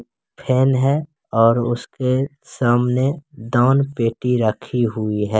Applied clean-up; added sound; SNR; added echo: none; none; none; none.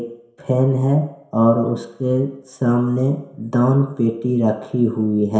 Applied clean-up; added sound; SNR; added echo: none; none; none; reverberation time 0.7 s.